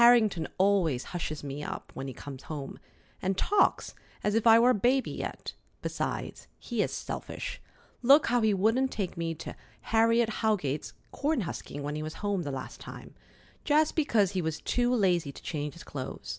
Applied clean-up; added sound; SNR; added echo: none; none; none; none.